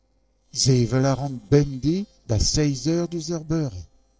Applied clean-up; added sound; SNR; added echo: neural separator model SepFormer DNS4.